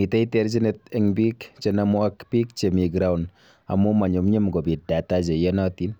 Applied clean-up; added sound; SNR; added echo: none; none; none; none.